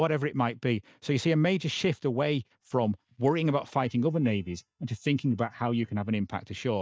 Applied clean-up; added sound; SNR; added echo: neural mask model DeepFilterNet 3.